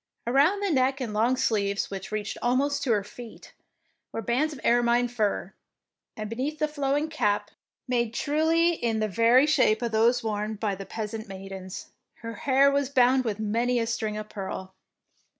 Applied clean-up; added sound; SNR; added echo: none; none; none; none.